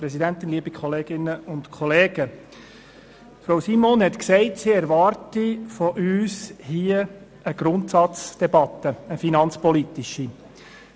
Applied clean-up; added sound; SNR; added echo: none; none; none; none.